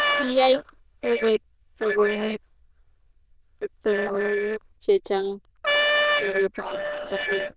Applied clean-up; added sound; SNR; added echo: neural diffusion model UNIVERSE++.